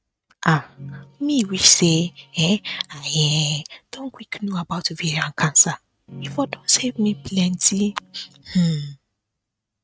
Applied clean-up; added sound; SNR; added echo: neural mask model RNNoise.